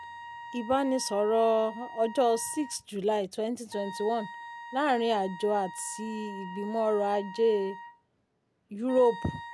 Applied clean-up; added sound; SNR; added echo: none; Wind instrument, woodwind instrument; 14 dB; none.